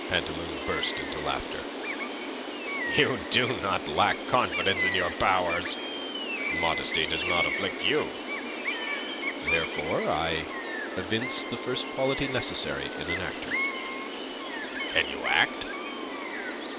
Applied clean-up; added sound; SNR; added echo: none; Gull, seagull; 2 dB; none.